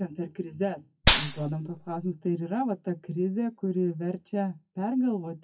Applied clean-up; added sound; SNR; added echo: classical method WPE with log-MMSE.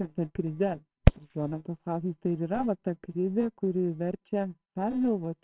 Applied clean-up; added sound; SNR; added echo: neural separator model SepFormer WHAMR!.